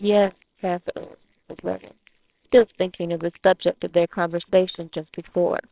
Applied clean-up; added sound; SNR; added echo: neural separator model SepFormer WHAMR!.